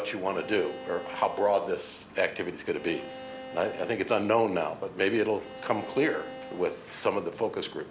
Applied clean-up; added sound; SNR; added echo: none; Bowed string instrument; 15 dB; none.